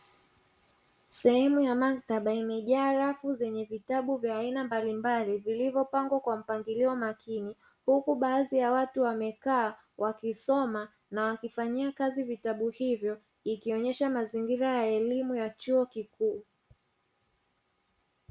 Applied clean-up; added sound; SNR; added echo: none; none; none; none.